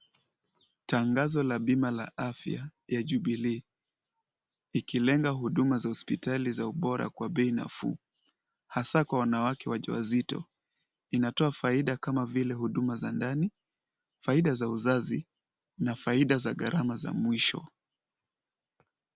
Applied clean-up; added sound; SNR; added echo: none; none; none; none.